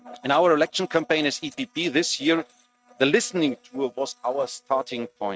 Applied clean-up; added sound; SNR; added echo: neural mask model RNNoise.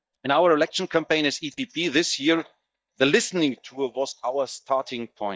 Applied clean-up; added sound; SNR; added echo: neural mask model DeepFilterNet 3.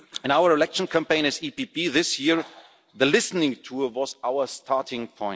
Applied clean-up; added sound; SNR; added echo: none; none; none; none.